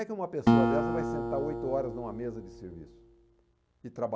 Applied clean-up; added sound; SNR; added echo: none; Acoustic guitar; -5 dB; none.